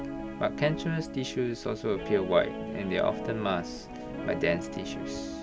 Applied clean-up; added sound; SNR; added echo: none; Guitar; 6 dB; none.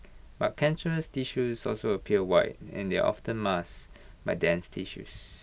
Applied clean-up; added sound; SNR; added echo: none; none; none; none.